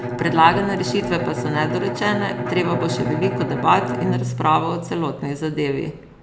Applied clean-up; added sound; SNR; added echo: none; Bowed string instrument; 5 dB; none.